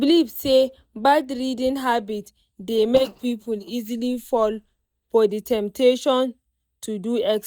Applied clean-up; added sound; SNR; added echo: neural mask model DeepFilterNet 3.